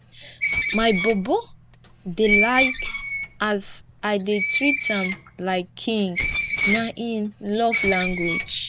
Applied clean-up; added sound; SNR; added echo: none; Screech; 0 dB; none.